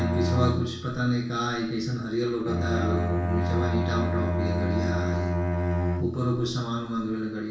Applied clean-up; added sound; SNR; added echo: none; Bowed string instrument; -1 dB; reverberation time 0.6 s.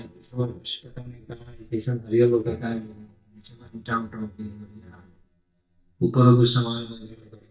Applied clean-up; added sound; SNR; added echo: neural mask model DeepFilterNet 3.